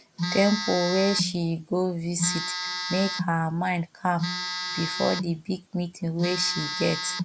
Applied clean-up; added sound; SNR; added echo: none; Telephone; 5 dB; none.